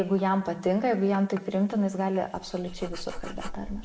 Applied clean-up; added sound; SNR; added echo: neural mask model Resemble Enhance denoiser.